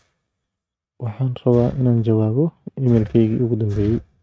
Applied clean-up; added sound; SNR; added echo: neural mask model RNNoise.